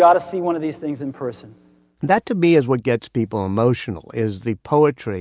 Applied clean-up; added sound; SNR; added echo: none; none; none; none.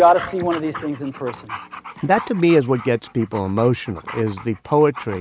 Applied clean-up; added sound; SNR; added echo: none; Dog; 16 dB; none.